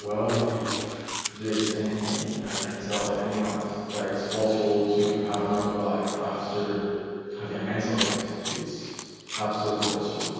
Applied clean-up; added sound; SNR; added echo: none; Chewing, mastication; 9 dB; reverberation time 2.2 s.